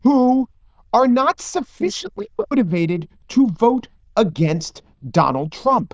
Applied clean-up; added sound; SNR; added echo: neural diffusion model UNIVERSE++.